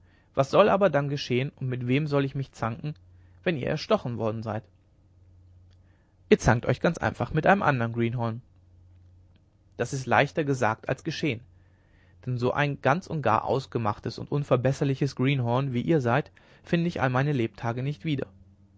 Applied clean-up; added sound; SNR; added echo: none; none; none; none.